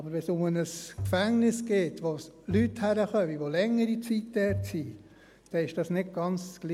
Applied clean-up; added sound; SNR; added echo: none; Bowed string instrument; 11 dB; none.